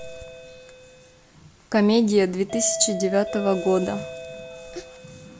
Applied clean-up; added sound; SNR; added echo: none; Doorbell; 11 dB; none.